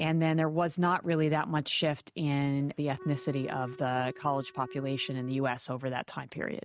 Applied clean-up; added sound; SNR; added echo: neural mask model RNNoise.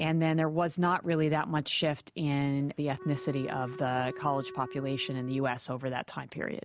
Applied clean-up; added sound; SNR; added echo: none; Wind instrument, woodwind instrument; 14 dB; none.